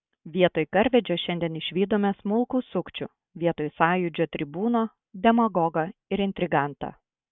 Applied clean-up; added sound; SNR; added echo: none; none; none; none.